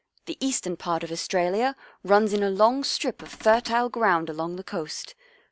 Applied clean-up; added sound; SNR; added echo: none; Cupboard open or close / Door; 18 dB; none.